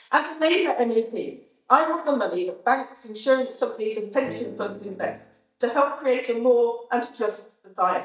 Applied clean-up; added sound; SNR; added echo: neural mask model DeepFilterNet 3.